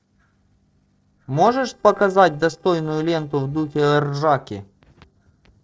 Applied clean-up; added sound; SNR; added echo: neural separator model SepFormer DNS4.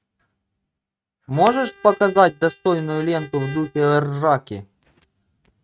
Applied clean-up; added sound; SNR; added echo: neural mask model RNNoise.